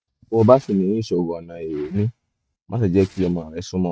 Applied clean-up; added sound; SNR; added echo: neural mask model RNNoise.